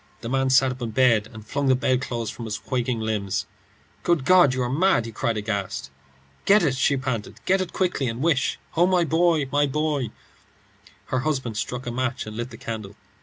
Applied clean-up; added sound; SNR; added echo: none; none; none; none.